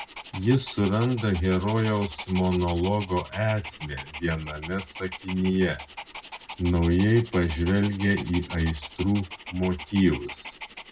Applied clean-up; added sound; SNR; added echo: none; Dog; 15 dB; reverberation time 0.4 s.